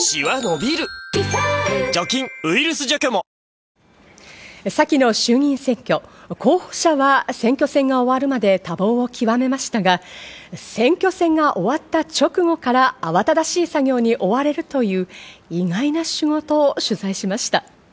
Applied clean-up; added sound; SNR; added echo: none; none; none; none.